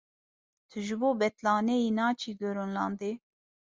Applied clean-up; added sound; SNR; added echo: none; none; none; none.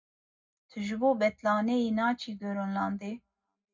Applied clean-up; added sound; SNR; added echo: none; none; none; reverberation time 0.3 s.